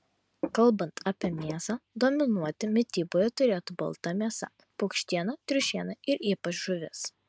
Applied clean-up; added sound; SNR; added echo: none; none; none; none.